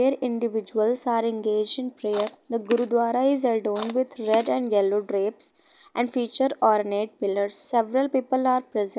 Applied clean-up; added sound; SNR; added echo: none; Chewing, mastication; 15 dB; none.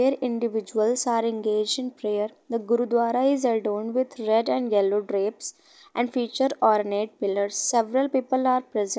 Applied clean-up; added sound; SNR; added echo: none; none; none; none.